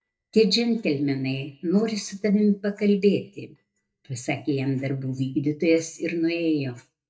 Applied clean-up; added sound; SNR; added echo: neural mask model DeepFilterNet 3.